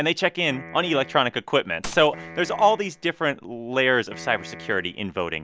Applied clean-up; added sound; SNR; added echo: none; Piano + Gunshot, gunfire; 17 dB; none.